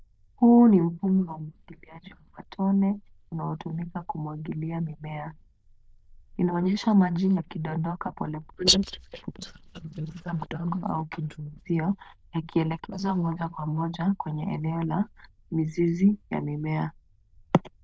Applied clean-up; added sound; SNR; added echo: neural diffusion model UNIVERSE++.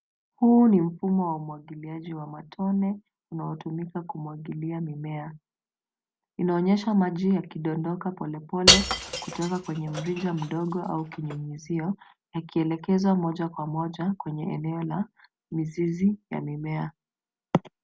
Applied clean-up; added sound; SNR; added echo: none; Shatter / Crushing; -1 dB; none.